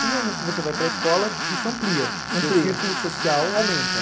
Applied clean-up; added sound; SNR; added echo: none; Tools; 1 dB; none.